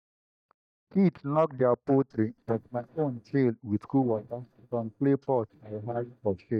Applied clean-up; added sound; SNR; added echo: neural mask model DeepFilterNet 3.